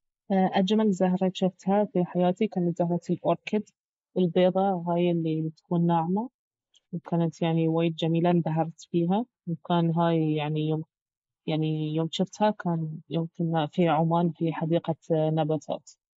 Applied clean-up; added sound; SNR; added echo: neural mask model Resemble Enhance denoiser.